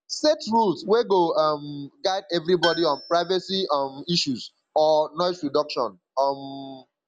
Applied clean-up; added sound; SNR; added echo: none; Tools; 14 dB; none.